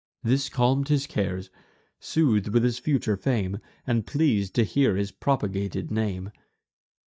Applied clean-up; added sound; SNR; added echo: neural mask model DeepFilterNet 3.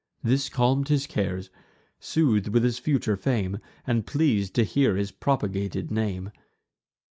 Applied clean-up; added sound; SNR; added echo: neural mask model Resemble Enhance denoiser.